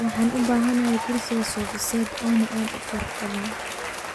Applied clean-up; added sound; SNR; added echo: none; Applause / Cheering; 7 dB; none.